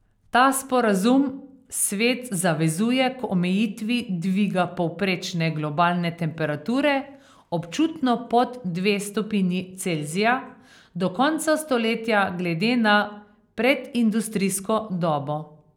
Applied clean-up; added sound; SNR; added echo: none; none; none; none.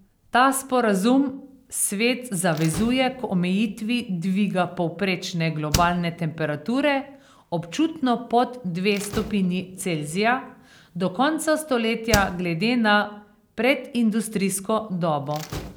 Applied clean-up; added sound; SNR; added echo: none; Slam; 15 dB; none.